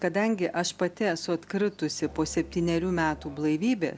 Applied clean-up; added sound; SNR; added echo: none; Musical instrument; 19 dB; none.